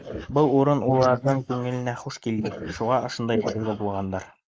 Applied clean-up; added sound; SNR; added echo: neural mask model Resemble Enhance denoiser.